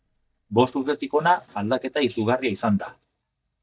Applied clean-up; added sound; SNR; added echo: neural mask model DeepFilterNet 3.